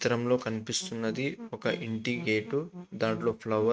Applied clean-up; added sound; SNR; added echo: neural mask model RNNoise.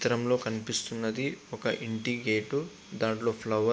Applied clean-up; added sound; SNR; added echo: none; none; none; none.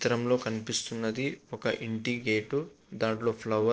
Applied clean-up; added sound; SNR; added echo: neural separator model SepFormer DNS4.